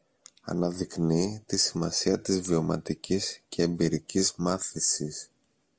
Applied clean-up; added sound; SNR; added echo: none; none; none; none.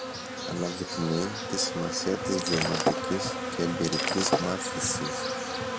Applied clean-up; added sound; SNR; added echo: none; Shatter + Insect; -1 dB; none.